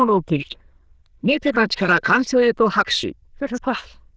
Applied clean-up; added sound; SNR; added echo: neural diffusion model UNIVERSE++.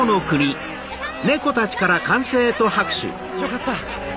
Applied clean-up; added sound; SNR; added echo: none; none; none; none.